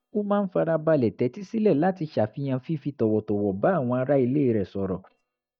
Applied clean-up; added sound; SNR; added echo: neural mask model DeepFilterNet 3.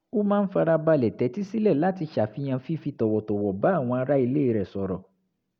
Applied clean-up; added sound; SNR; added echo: none; none; none; none.